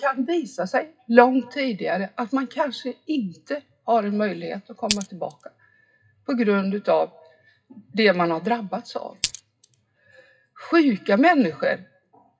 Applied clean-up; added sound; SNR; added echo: classical method WPE with log-MMSE.